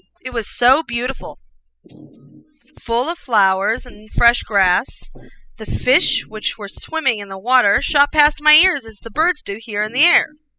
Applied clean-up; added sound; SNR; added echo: classical method spectral subtraction.